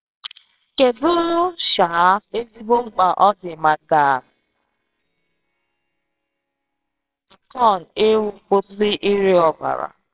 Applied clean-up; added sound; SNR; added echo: neural separator model SepFormer WHAMR!.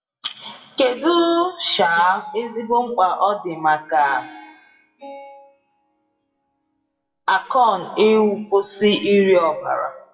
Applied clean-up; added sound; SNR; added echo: classical method WPE with log-MMSE.